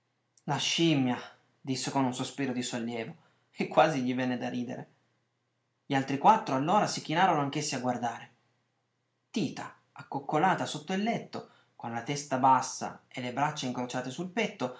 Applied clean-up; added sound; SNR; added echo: none; none; none; none.